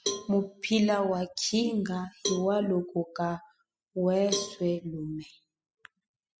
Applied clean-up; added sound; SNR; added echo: classical method spectral subtraction.